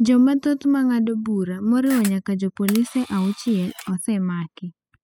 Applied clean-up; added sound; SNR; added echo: classical method spectral subtraction.